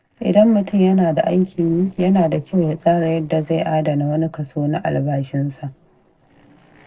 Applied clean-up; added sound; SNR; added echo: neural separator model SepFormer DNS4.